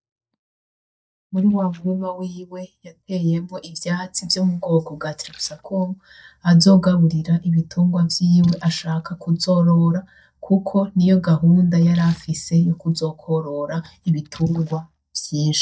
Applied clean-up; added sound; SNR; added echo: neural mask model DeepFilterNet 3.